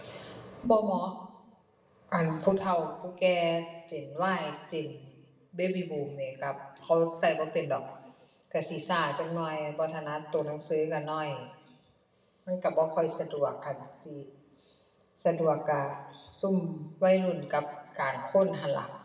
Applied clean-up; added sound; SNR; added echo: none; none; none; reverberation time 0.8 s.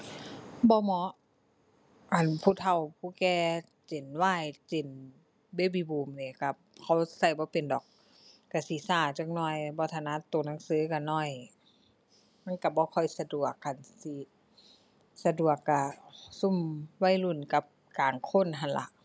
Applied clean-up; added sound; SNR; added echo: none; none; none; none.